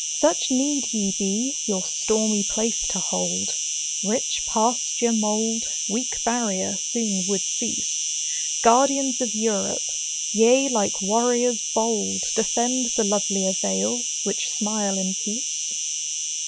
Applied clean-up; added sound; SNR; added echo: neural mask model RNNoise.